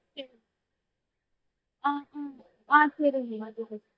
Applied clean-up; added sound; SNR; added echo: neural mask model DeepFilterNet 3.